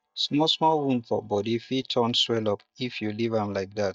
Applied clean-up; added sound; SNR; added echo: neural mask model DeepFilterNet 3.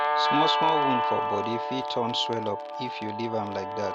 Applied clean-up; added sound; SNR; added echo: none; Guitar; -2 dB; none.